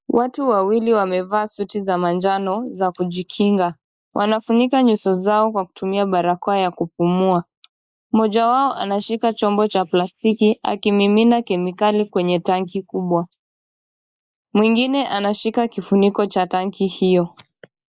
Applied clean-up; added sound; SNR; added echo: neural mask model Resemble Enhance denoiser.